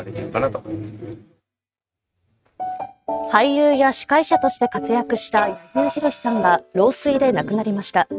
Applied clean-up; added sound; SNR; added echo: neural mask model RNNoise.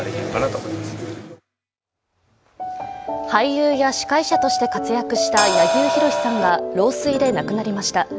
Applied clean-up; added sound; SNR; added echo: none; Crash cymbal; 3 dB; none.